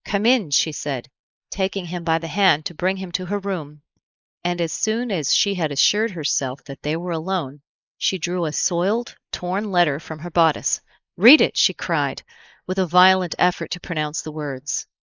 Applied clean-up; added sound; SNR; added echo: neural mask model Resemble Enhance denoiser.